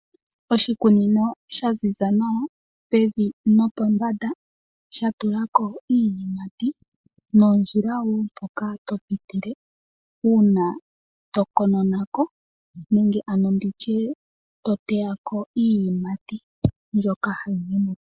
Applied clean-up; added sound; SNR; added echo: neural mask model Resemble Enhance denoiser.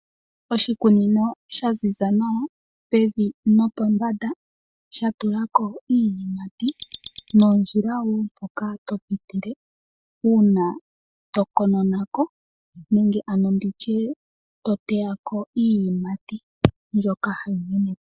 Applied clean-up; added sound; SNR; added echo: neural mask model DeepFilterNet 3.